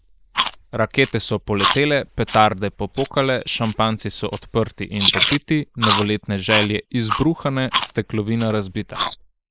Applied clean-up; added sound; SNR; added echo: neural mask model Resemble Enhance denoiser.